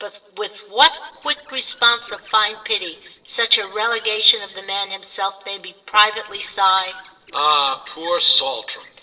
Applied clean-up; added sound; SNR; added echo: neural separator model SepFormer DNS4.